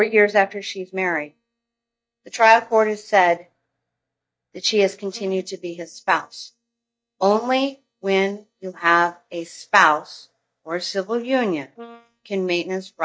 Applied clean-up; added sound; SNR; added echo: neural mask model DeepFilterNet 3.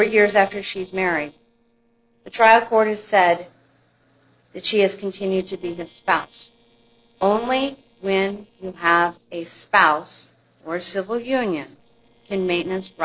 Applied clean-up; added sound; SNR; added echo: neural separator model SepFormer DNS4.